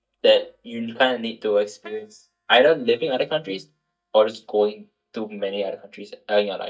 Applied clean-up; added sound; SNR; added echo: neural mask model DeepFilterNet 3.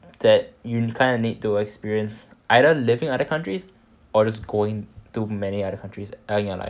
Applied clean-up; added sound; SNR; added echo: none; none; none; none.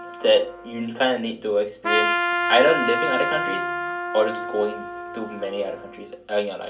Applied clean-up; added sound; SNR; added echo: none; Trumpet; 3 dB; reverberation time 0.2 s.